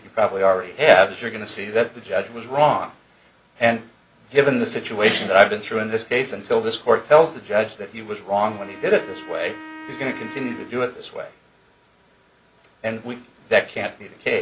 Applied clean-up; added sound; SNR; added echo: none; Wind instrument, woodwind instrument; 17 dB; none.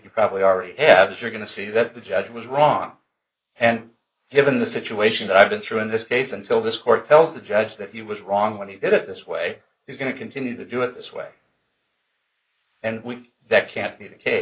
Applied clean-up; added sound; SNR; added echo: neural mask model Resemble Enhance denoiser.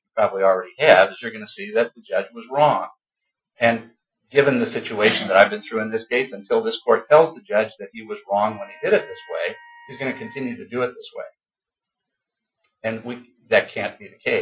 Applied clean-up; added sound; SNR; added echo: classical method Wiener filter.